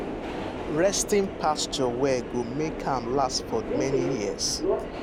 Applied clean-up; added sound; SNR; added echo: none; Subway, metro, underground; 4 dB; none.